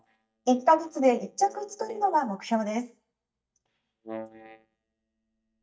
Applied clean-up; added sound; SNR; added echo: neural mask model DeepFilterNet 3.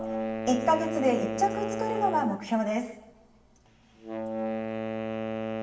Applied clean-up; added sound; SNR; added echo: none; Wind instrument, woodwind instrument; 3 dB; reverberation time 0.9 s.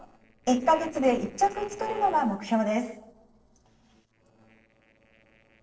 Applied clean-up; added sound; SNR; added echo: neural separator model SepFormer DNS4.